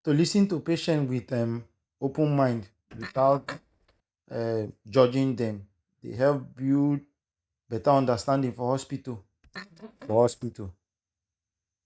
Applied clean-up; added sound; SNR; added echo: neural mask model DeepFilterNet 3.